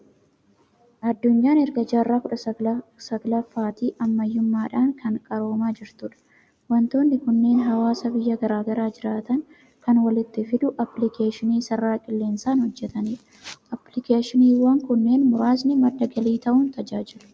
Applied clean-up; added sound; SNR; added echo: none; none; none; none.